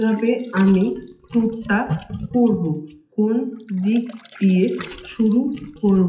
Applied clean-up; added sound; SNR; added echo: classical method WPE with log-MMSE.